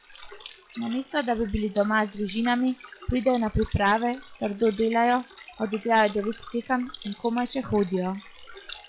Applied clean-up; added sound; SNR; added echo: classical method log-MMSE.